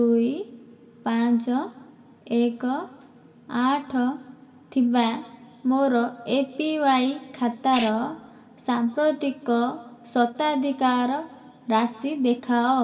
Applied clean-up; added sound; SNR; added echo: none; Tambourine; -4 dB; reverberation time 2.3 s.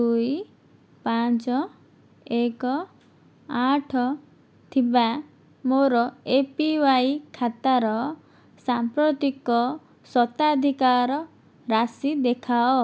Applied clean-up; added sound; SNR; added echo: none; none; none; none.